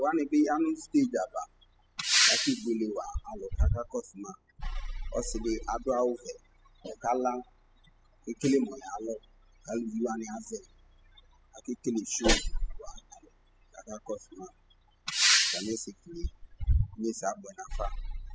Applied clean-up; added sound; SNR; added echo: classical method spectral subtraction.